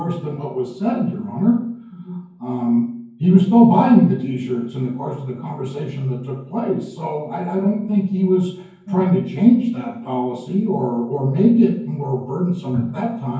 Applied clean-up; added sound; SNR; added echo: none; none; none; reverberation time 0.9 s.